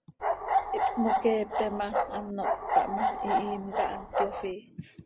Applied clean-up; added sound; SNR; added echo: none; Bark; -3 dB; none.